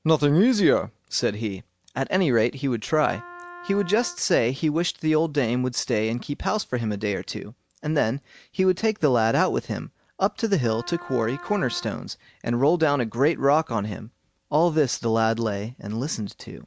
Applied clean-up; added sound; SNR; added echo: none; Wind instrument, woodwind instrument; 18 dB; none.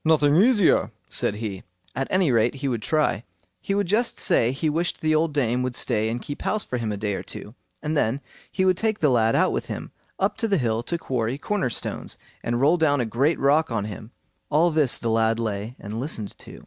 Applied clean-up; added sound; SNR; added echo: none; none; none; none.